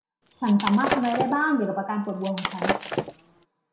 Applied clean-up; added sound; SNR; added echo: none; Shatter; 4 dB; reverberation time 0.5 s.